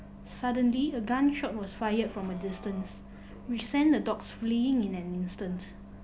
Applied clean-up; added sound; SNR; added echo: none; Bus; 15 dB; none.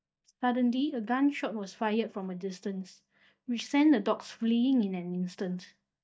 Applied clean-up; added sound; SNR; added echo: neural mask model DeepFilterNet 3.